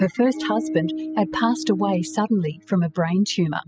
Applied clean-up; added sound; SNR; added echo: classical method spectral subtraction.